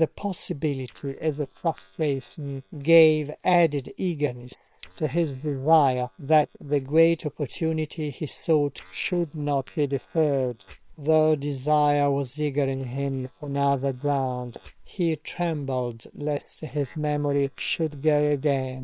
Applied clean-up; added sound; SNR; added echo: neural separator model SepFormer WHAM!.